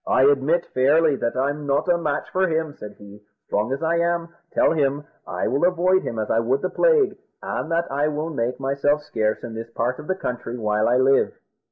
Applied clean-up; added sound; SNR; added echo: neural mask model Resemble Enhance denoiser.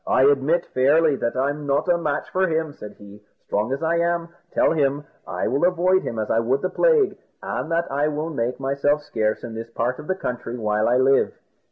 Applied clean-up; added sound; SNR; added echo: none; none; none; none.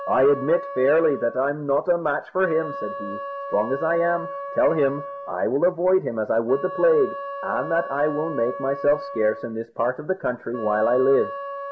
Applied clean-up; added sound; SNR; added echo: none; Wind instrument, woodwind instrument; 11 dB; none.